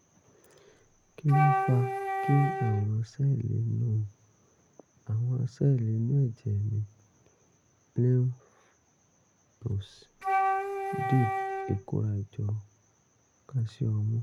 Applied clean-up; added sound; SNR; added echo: none; Wind instrument, woodwind instrument; 1 dB; none.